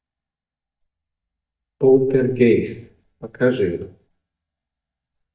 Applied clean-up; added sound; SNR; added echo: neural mask model DeepFilterNet 3.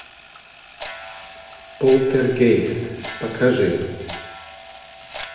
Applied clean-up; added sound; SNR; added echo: none; Clock; 15 dB; reverberation time 1.2 s.